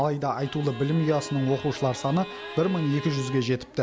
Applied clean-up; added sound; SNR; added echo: none; Bowed string instrument; 14 dB; none.